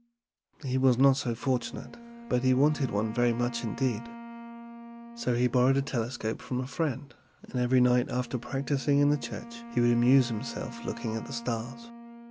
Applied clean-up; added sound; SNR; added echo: none; Wind instrument, woodwind instrument; 16 dB; none.